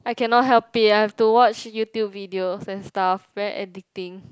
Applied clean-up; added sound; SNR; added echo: none; none; none; none.